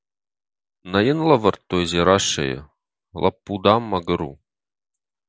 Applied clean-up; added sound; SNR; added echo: none; none; none; none.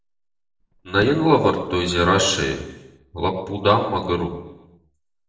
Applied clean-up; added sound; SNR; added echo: neural separator model SepFormer DNS4.